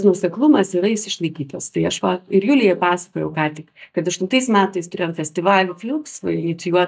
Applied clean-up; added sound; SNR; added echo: neural mask model DeepFilterNet 3.